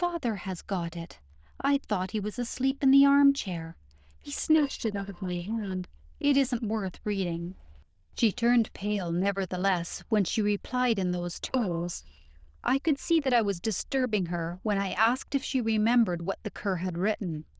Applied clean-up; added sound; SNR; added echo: neural diffusion model UNIVERSE++.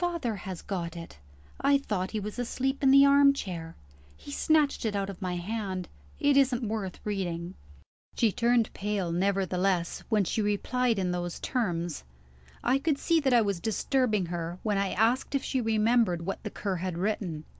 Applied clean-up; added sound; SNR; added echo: none; none; none; none.